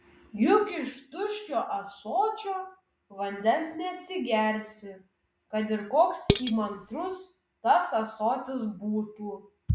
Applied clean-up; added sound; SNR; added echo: none; Dishes, pots, and pans; -1 dB; none.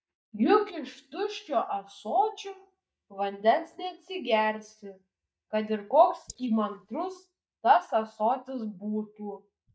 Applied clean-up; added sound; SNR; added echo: neural mask model DeepFilterNet 3.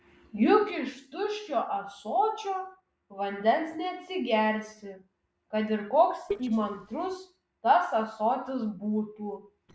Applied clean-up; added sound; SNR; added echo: neural separator model SepFormer DNS4.